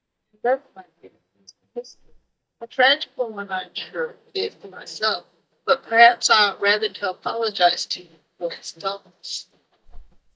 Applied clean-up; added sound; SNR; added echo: neural mask model DeepFilterNet 3.